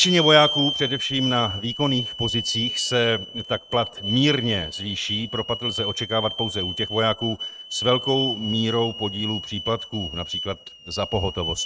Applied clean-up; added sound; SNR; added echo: neural mask model RNNoise.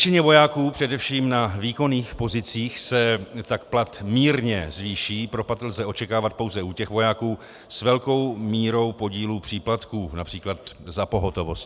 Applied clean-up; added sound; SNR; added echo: none; none; none; none.